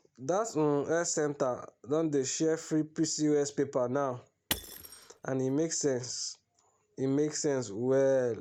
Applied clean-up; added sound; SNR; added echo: none; Shatter / Crushing; 12 dB; none.